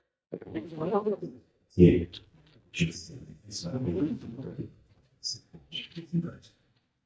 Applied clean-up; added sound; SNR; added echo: neural mask model DeepFilterNet 3.